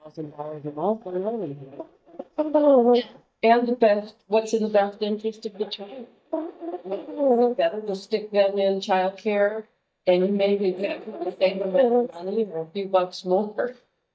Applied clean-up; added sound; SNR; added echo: neural mask model DeepFilterNet 3.